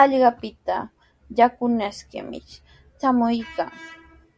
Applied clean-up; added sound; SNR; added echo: none; none; none; none.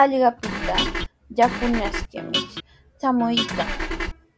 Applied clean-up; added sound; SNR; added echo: none; Guitar + Engine / Car; 2 dB; none.